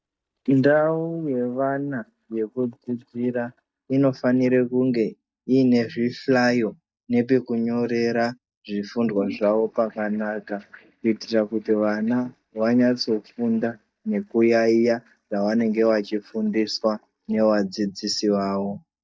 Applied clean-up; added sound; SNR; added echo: neural mask model DeepFilterNet 3.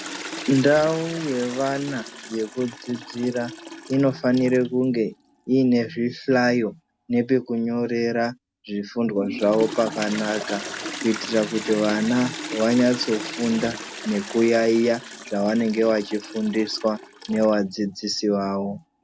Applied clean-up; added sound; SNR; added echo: none; Toilet flush; 13 dB; none.